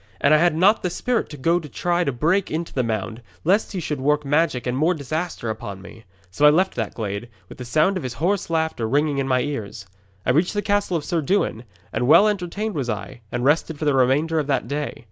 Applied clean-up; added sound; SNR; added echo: none; none; none; none.